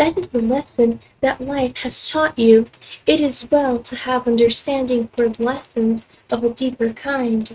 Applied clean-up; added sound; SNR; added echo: neural mask model RNNoise.